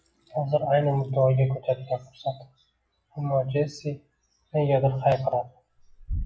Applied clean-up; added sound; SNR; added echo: classical method log-MMSE.